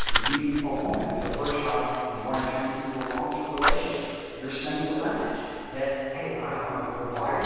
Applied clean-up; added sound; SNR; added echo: none; Fire; 3 dB; reverberation time 2.2 s.